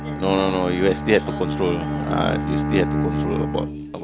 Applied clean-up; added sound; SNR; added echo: none; Bowed string instrument; 1 dB; none.